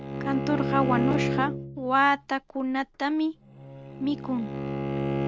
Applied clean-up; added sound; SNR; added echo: none; Bowed string instrument; 3 dB; none.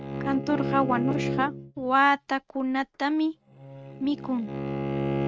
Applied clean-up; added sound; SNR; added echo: neural mask model RNNoise.